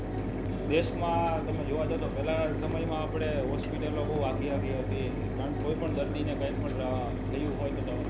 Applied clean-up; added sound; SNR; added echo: none; Mechanisms; -2 dB; none.